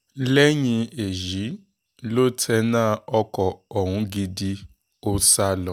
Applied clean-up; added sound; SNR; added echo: none; none; none; none.